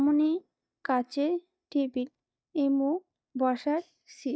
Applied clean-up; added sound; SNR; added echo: neural mask model DeepFilterNet 3.